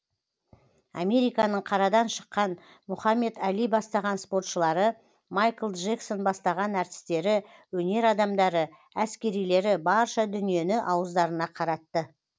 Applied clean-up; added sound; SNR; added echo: none; none; none; none.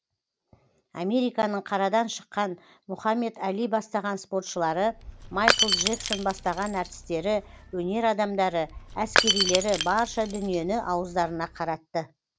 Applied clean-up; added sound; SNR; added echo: none; Shatter / Crushing; 2 dB; none.